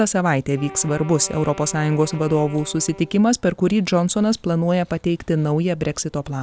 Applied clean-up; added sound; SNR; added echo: none; Wind instrument, woodwind instrument; 19 dB; none.